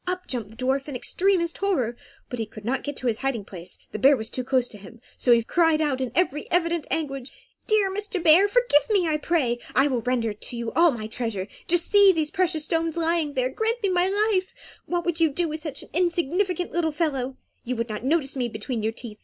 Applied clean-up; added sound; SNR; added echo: none; none; none; none.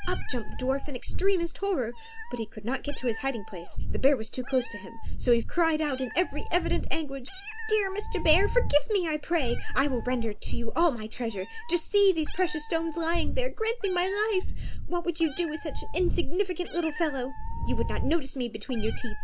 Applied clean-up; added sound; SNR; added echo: none; Meow; -2 dB; none.